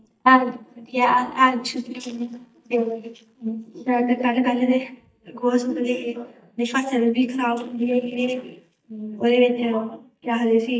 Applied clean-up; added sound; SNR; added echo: neural mask model DeepFilterNet 3.